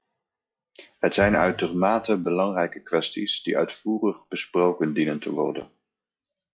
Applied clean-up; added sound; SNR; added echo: classical method log-MMSE.